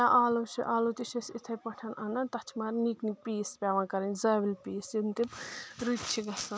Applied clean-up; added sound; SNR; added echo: none; none; none; none.